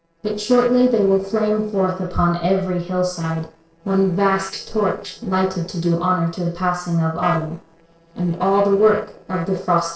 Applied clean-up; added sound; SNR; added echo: neural separator model SepFormer DNS4.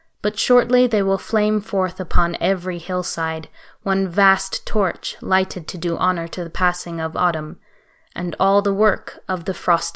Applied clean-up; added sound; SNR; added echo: none; none; none; none.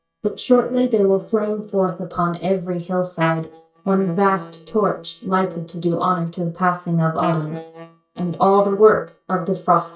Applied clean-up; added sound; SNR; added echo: neural mask model DeepFilterNet 3.